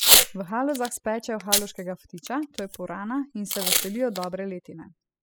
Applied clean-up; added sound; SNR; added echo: classical method spectral subtraction.